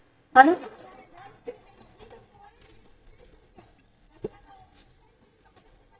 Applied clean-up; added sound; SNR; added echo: neural mask model DeepFilterNet 3.